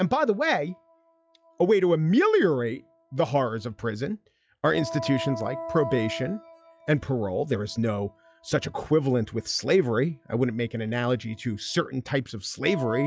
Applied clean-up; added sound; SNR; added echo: classical method log-MMSE.